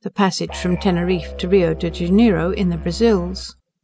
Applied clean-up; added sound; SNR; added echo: none; Musical instrument; 13 dB; none.